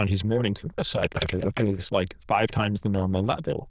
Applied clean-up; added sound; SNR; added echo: neural diffusion model UNIVERSE++.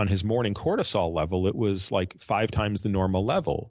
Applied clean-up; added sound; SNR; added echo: none; none; none; none.